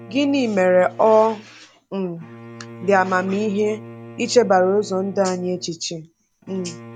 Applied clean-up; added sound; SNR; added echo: none; Bowed string instrument; 19 dB; none.